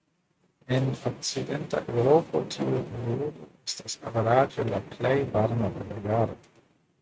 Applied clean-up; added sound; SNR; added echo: neural mask model RNNoise.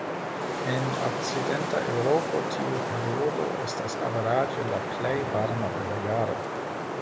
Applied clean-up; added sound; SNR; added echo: none; Wind; 1 dB; none.